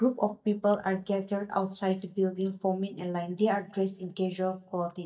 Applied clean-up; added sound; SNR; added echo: neural mask model DeepFilterNet 3.